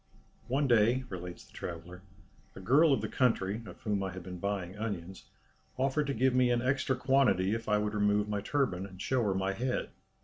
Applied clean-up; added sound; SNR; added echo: none; none; none; none.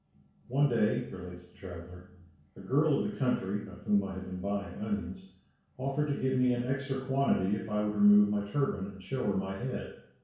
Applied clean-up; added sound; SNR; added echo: none; none; none; reverberation time 0.6 s.